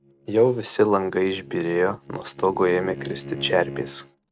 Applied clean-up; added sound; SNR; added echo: neural mask model RNNoise.